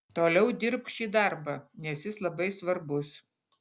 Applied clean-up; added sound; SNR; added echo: none; none; none; none.